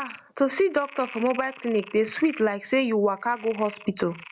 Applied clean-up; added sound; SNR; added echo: none; Frog; 19 dB; none.